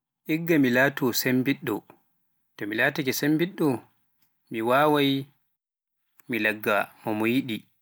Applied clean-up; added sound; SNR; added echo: none; none; none; none.